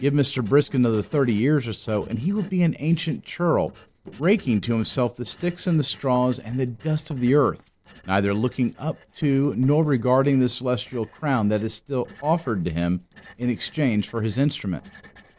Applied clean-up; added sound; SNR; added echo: neural separator model SepFormer DNS4.